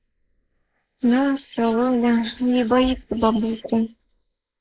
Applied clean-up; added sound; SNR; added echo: neural mask model Resemble Enhance denoiser.